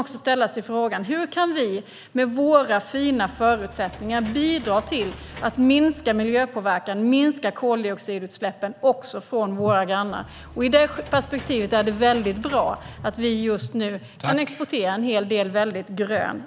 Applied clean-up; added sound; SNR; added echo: none; Engine / Mechanisms; 18 dB; none.